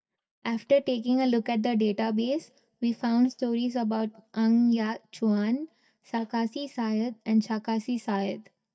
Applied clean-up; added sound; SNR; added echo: neural mask model DeepFilterNet 3.